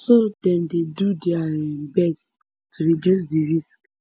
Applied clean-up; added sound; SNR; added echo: none; none; none; none.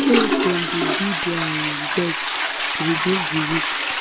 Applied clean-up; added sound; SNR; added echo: none; Toilet flush; -2 dB; none.